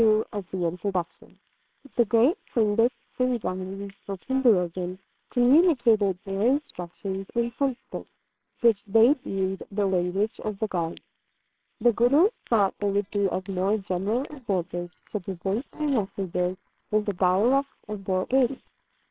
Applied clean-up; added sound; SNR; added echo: neural separator model SepFormer WHAMR!.